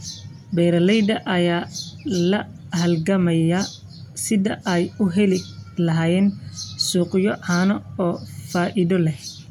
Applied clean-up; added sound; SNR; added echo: none; none; none; none.